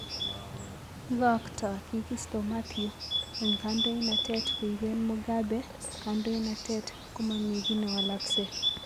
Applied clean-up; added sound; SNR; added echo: none; Bird; 4 dB; none.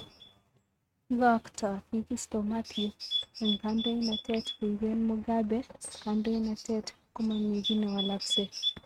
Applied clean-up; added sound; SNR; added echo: neural mask model RNNoise.